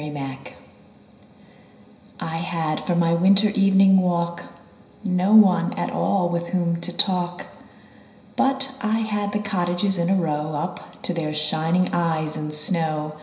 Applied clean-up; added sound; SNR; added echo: none; none; none; reverberation time 0.9 s.